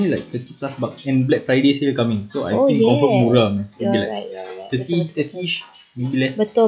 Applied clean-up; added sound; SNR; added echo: classical method log-MMSE.